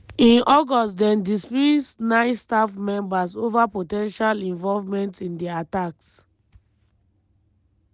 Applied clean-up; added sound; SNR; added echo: none; none; none; none.